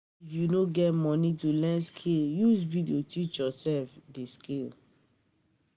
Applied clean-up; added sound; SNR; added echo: none; none; none; none.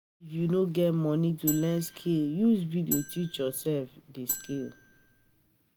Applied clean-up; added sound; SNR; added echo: none; Marimba, xylophone; 11 dB; none.